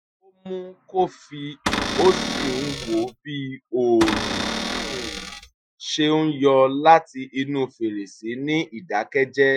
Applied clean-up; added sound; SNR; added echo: classical method Wiener filter.